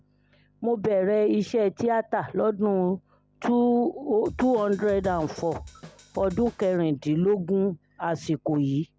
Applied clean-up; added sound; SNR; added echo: none; Drum kit; 18 dB; none.